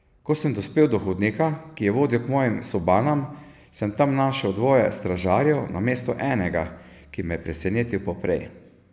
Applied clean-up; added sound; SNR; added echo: none; none; none; none.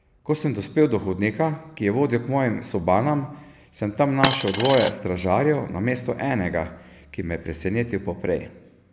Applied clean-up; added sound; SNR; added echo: none; Coin (dropping); 1 dB; none.